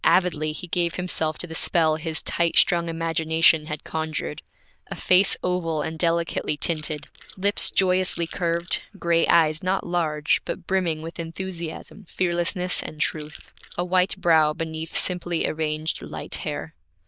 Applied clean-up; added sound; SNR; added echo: neural diffusion model UNIVERSE++.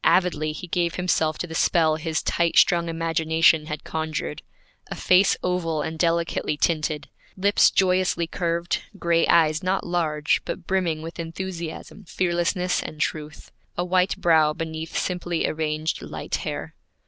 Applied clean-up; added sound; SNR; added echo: none; none; none; none.